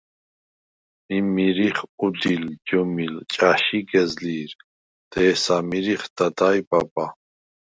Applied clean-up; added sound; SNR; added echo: none; none; none; none.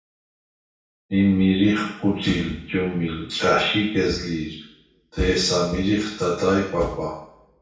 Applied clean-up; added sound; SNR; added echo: none; none; none; reverberation time 0.6 s.